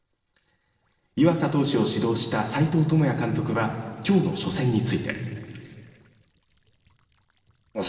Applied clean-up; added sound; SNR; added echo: neural separator model SepFormer DNS4.